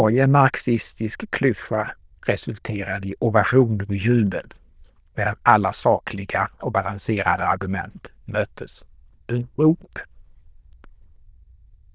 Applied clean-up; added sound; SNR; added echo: neural diffusion model UNIVERSE++.